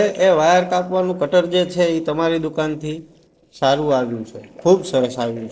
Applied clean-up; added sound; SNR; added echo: neural separator model SepFormer DNS4.